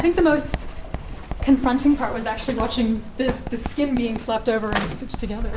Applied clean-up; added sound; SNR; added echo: none; Writing; 11 dB; none.